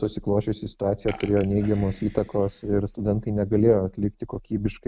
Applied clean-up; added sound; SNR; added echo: none; Burping, eructation; 20 dB; none.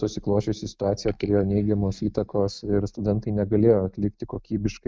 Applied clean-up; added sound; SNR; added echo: neural mask model DeepFilterNet 3.